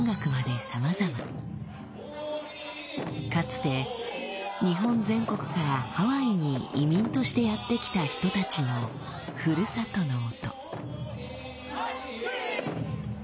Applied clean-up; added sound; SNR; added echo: none; none; none; none.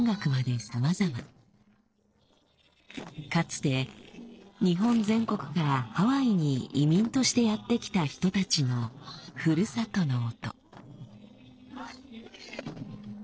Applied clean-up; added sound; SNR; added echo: neural separator model SepFormer DNS4.